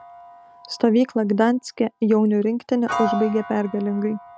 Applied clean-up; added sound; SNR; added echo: none; Piano; 12 dB; none.